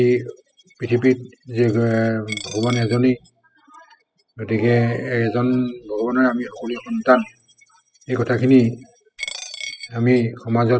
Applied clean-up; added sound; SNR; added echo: classical method spectral subtraction.